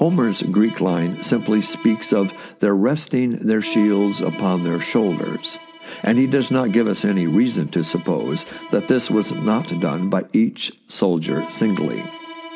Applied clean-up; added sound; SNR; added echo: none; Bowed string instrument; 17 dB; none.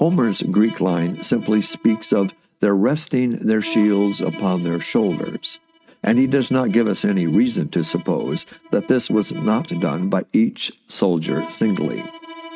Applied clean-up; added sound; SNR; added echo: neural mask model RNNoise.